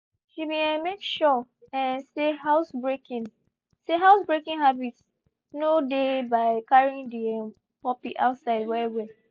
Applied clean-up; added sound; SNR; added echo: none; none; none; none.